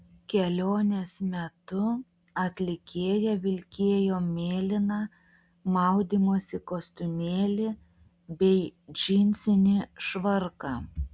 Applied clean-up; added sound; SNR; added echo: none; none; none; none.